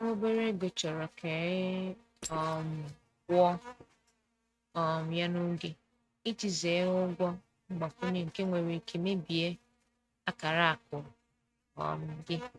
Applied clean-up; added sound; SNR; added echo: neural mask model RNNoise.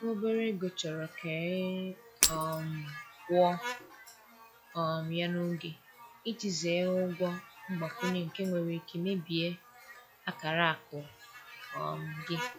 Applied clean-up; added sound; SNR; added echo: classical method log-MMSE.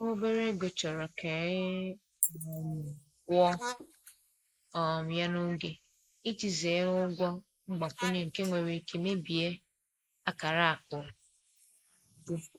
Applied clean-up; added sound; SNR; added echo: neural mask model Resemble Enhance denoiser.